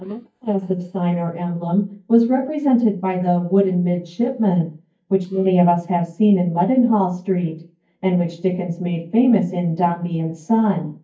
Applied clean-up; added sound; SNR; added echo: neural mask model DeepFilterNet 3.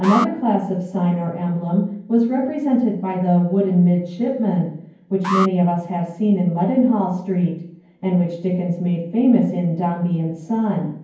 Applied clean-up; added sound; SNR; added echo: none; Alarm; 10 dB; reverberation time 0.9 s.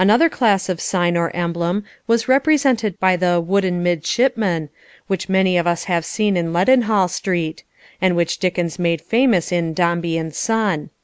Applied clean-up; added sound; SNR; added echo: none; none; none; none.